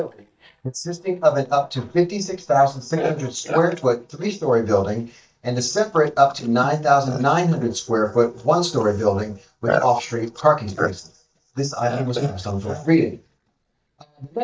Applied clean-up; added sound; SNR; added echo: neural mask model DeepFilterNet 3.